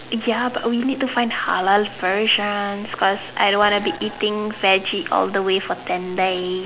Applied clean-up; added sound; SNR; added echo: none; none; none; none.